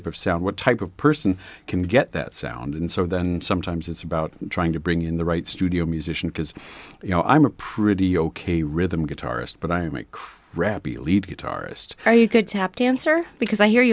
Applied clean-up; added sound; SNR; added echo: none; none; none; none.